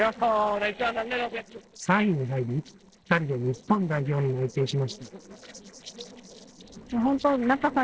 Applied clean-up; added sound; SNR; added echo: neural separator model SepFormer DNS4.